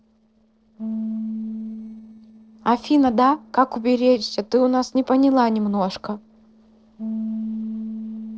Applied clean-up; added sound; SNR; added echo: neural separator model SepFormer DNS4.